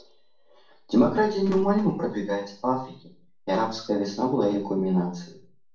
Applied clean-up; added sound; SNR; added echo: none; none; none; reverberation time 0.4 s.